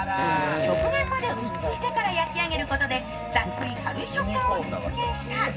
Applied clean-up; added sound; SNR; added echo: none; Fart; 11 dB; reverberation time 0.4 s.